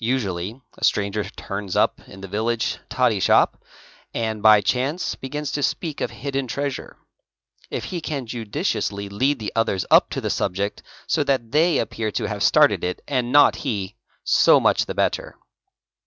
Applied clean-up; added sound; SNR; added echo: none; none; none; none.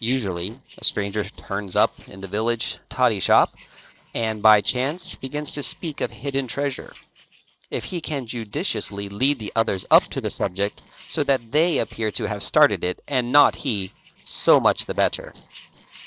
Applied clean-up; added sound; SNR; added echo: neural separator model SepFormer DNS4.